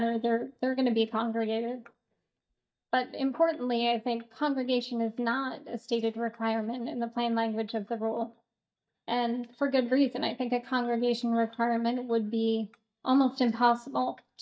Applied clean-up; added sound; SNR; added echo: neural mask model DeepFilterNet 3.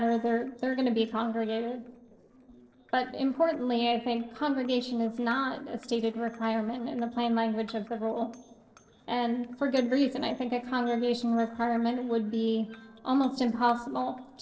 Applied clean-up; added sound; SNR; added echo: neural separator model SepFormer DNS4.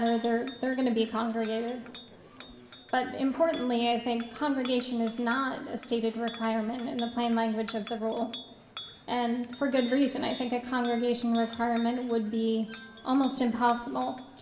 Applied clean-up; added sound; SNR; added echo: none; Chink, clink; 18 dB; reverberation time 1.8 s.